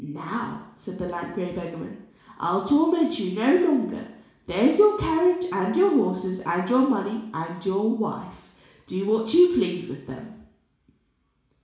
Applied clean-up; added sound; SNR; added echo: none; none; none; reverberation time 0.7 s.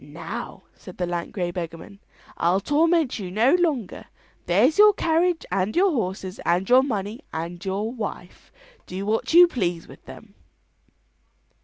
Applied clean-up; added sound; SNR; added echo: none; none; none; none.